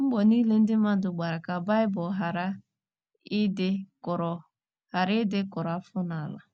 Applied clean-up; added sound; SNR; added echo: none; none; none; none.